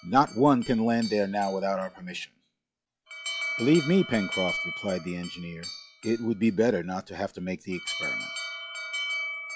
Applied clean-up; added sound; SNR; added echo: classical method log-MMSE.